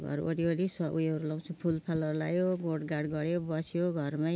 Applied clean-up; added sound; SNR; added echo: none; none; none; none.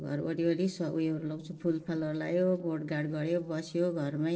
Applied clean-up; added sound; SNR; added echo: neural separator model SepFormer DNS4.